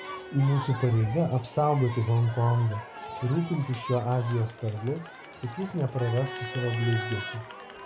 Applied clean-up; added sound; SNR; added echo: none; Crowd; 12 dB; none.